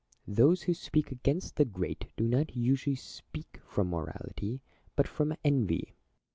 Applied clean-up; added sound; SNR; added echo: none; none; none; none.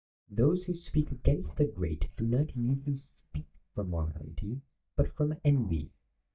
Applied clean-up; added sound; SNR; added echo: neural mask model DeepFilterNet 3.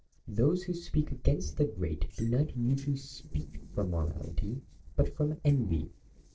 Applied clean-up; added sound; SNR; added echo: neural separator model SepFormer DNS4.